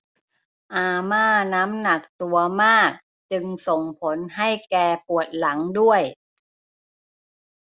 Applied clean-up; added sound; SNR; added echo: none; none; none; none.